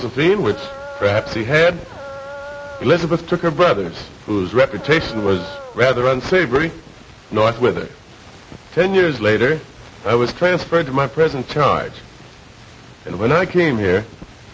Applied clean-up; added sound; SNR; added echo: none; Dog; 14 dB; none.